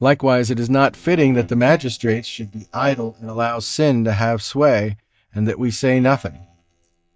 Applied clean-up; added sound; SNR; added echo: neural mask model DeepFilterNet 3.